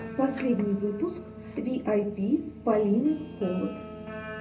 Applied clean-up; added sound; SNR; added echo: none; Guitar; 12 dB; reverberation time 0.3 s.